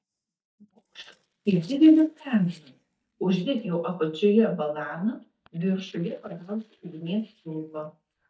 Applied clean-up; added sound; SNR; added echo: neural mask model DeepFilterNet 3.